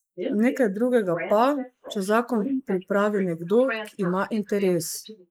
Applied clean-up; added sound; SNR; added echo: neural mask model Resemble Enhance denoiser.